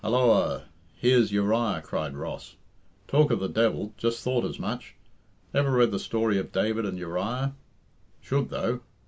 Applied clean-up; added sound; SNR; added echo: none; none; none; none.